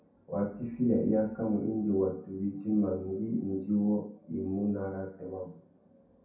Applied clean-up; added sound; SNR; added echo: none; none; none; reverberation time 0.6 s.